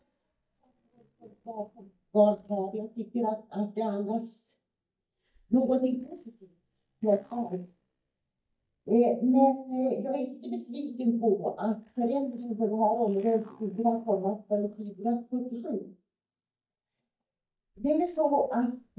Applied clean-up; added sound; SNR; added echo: neural mask model DeepFilterNet 3.